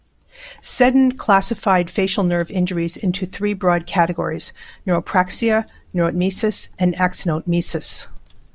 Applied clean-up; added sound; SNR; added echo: none; none; none; none.